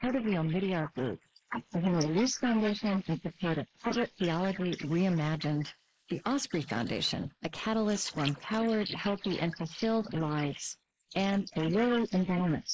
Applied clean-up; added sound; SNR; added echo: neural mask model Resemble Enhance denoiser.